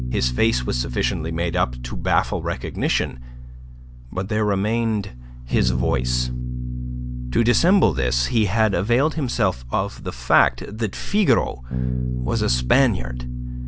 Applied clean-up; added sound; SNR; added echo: none; Bass guitar; 6 dB; none.